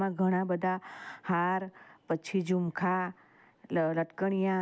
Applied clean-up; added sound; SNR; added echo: none; none; none; none.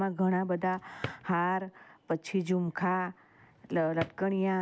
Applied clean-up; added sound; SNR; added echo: none; Drawer open or close; 15 dB; none.